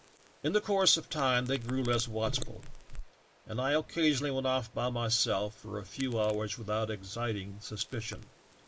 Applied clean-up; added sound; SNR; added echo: neural mask model Resemble Enhance denoiser.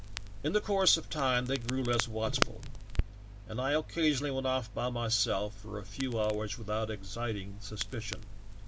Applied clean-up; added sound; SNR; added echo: none; Crackle; 6 dB; none.